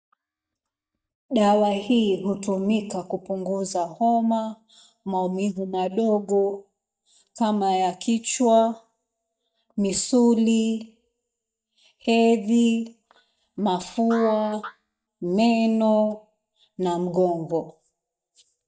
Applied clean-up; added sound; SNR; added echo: neural mask model DeepFilterNet 3.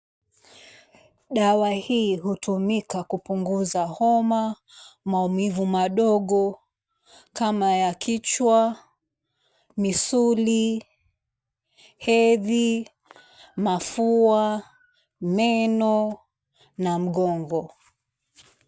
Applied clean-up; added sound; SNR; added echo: none; none; none; none.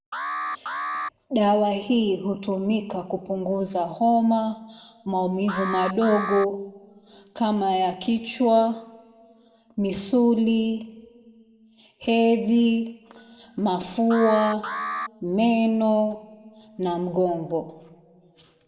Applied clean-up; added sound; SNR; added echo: none; Alarm; 7 dB; reverberation time 1.0 s.